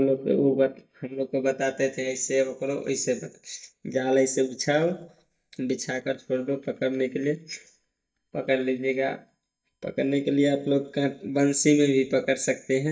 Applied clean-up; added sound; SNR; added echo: neural mask model DeepFilterNet 3.